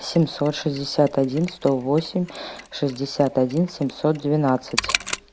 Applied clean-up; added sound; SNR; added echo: none; Mechanisms; 12 dB; none.